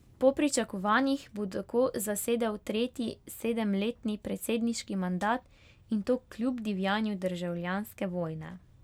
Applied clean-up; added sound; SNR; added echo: none; none; none; none.